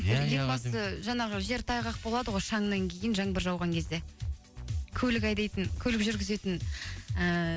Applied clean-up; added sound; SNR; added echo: none; none; none; none.